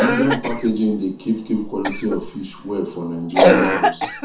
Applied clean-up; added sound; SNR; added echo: none; Cough; -2 dB; reverberation time 0.6 s.